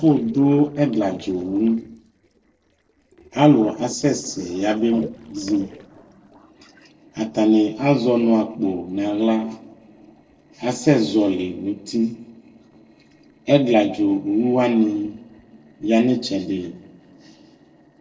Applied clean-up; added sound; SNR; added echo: neural separator model SepFormer DNS4.